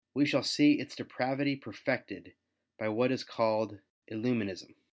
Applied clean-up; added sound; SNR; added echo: none; none; none; none.